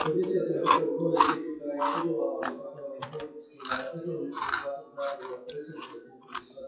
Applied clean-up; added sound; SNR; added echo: classical method WPE with log-MMSE.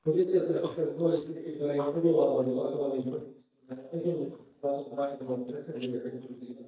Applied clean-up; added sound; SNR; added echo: neural mask model DeepFilterNet 3.